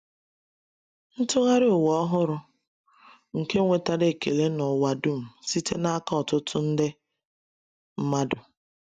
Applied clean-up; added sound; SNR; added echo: none; none; none; none.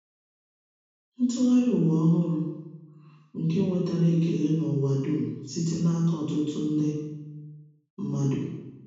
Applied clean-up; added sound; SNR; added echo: none; none; none; reverberation time 1.1 s.